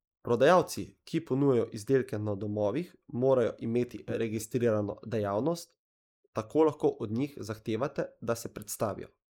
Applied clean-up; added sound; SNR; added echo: neural mask model Resemble Enhance denoiser.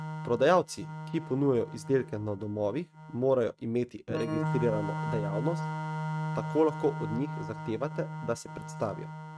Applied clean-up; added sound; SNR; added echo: neural mask model RNNoise.